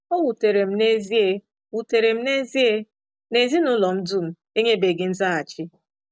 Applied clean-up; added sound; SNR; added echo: none; none; none; none.